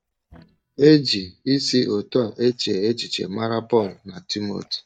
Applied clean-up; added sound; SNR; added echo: neural mask model DeepFilterNet 3.